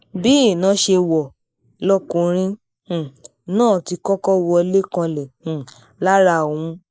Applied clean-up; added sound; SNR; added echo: neural mask model Resemble Enhance denoiser.